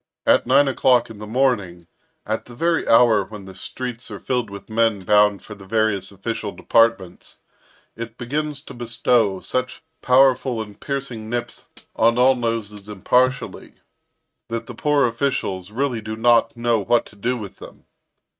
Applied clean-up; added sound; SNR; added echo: neural mask model RNNoise.